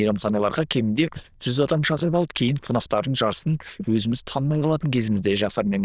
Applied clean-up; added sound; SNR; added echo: neural diffusion model UNIVERSE++.